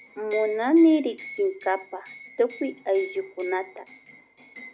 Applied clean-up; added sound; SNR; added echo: none; Liquid; 18 dB; none.